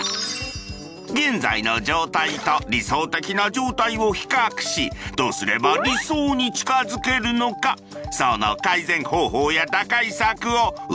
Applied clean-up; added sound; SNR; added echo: none; none; none; none.